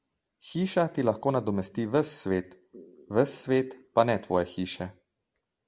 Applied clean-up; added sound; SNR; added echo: none; none; none; none.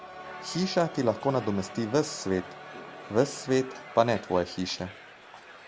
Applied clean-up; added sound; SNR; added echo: none; Crowd; 15 dB; none.